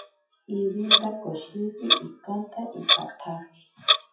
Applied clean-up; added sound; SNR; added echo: classical method WPE with log-MMSE.